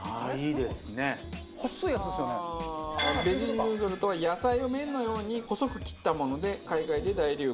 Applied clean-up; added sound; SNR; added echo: none; Wind chime; 17 dB; none.